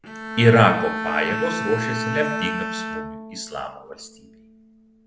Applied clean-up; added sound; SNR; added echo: none; Bowed string instrument; 6 dB; none.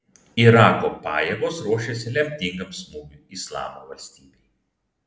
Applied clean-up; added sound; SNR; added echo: none; none; none; none.